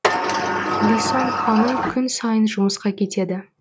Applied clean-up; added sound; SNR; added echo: none; Sliding door; 1 dB; none.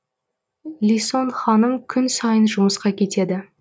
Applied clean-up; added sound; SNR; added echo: none; none; none; none.